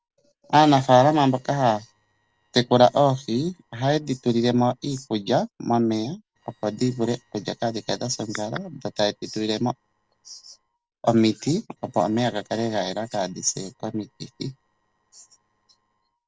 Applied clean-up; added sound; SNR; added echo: neural separator model SepFormer DNS4.